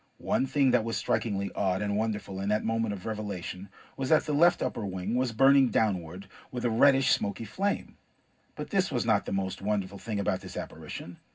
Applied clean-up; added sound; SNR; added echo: none; none; none; reverberation time 0.4 s.